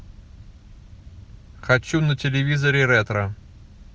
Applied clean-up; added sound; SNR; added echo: none; none; none; none.